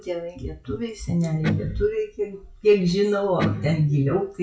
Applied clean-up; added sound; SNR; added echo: classical method WPE with log-MMSE.